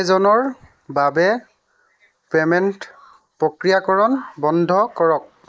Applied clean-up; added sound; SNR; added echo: neural mask model Resemble Enhance denoiser.